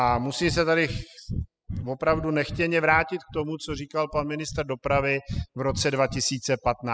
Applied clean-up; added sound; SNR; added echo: classical method spectral subtraction.